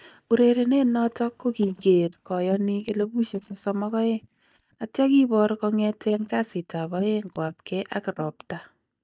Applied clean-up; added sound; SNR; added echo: neural mask model DeepFilterNet 3.